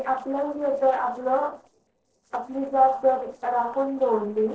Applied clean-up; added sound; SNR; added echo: neural separator model SepFormer DNS4.